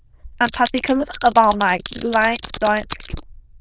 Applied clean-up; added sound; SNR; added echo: neural diffusion model UNIVERSE++.